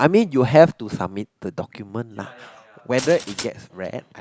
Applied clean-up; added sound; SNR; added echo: none; Glass; 14 dB; none.